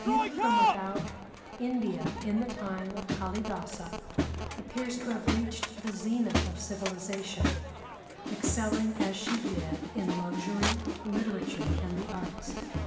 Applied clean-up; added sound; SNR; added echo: none; Crowd; -1 dB; reverberation time 1.1 s.